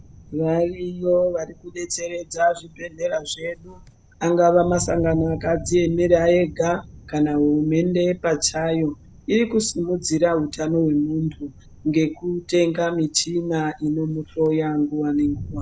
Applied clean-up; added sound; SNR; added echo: none; Thunder; 18 dB; none.